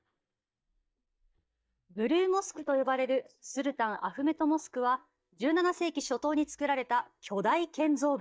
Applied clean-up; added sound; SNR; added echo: neural mask model DeepFilterNet 3.